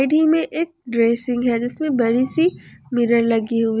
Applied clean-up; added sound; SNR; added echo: none; none; none; none.